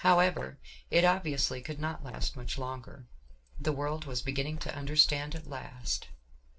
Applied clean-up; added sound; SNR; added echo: neural separator model SepFormer DNS4.